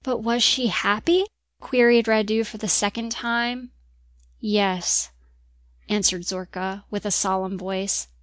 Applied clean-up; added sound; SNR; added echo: none; none; none; none.